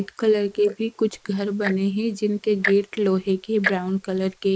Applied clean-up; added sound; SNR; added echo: neural mask model Resemble Enhance denoiser.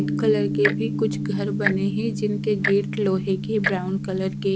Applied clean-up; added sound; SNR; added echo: none; Gong + Tick-tock; 2 dB; none.